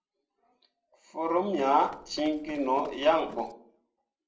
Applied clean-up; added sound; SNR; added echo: neural separator model SepFormer DNS4.